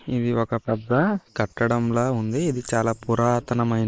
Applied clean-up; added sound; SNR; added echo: neural mask model Resemble Enhance denoiser.